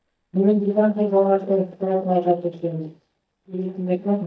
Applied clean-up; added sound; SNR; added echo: neural mask model DeepFilterNet 3.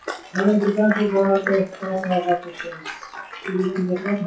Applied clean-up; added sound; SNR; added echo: classical method WPE with log-MMSE.